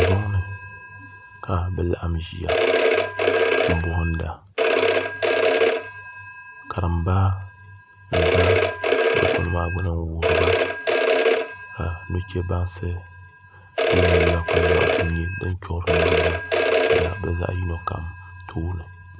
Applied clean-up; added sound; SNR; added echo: none; Telephone; -3 dB; none.